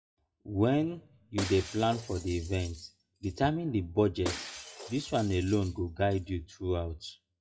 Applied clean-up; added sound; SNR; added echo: classical method WPE with log-MMSE.